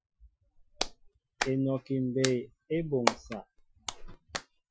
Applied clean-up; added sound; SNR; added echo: classical method Wiener filter.